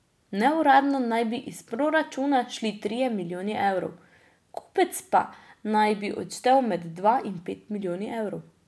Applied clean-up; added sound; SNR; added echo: none; none; none; none.